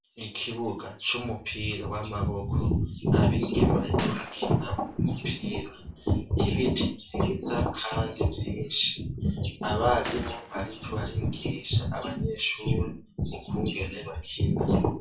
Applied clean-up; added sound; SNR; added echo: none; Gunshot, gunfire; 16 dB; reverberation time 0.3 s.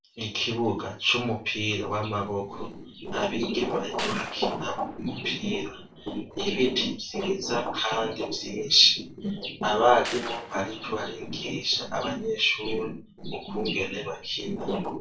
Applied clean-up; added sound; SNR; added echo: neural separator model SepFormer DNS4.